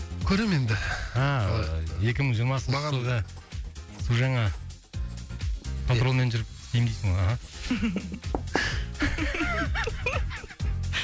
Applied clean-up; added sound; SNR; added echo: none; Writing; 19 dB; none.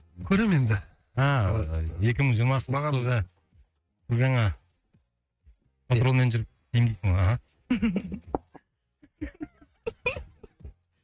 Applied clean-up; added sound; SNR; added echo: neural mask model RNNoise.